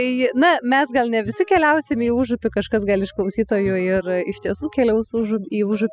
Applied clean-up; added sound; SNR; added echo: classical method spectral subtraction.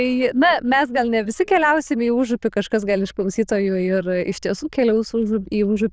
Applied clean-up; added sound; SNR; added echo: neural diffusion model UNIVERSE++.